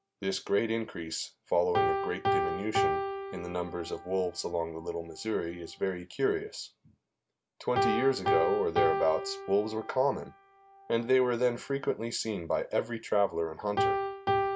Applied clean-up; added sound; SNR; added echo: none; Piano; 3 dB; none.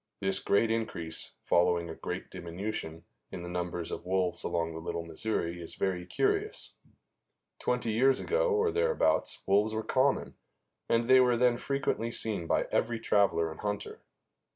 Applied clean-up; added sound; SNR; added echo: none; none; none; none.